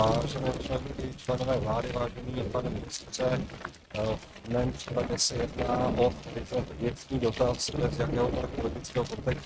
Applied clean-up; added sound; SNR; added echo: neural mask model RNNoise.